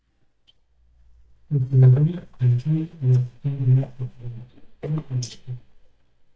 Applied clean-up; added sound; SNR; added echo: neural mask model DeepFilterNet 3.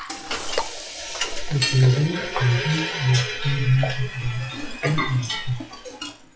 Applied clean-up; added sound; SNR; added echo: classical method WPE with log-MMSE.